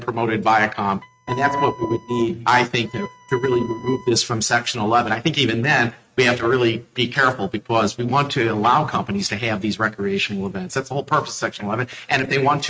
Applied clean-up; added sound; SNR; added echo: neural mask model RNNoise.